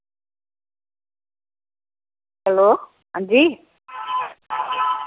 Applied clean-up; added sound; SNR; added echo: none; none; none; none.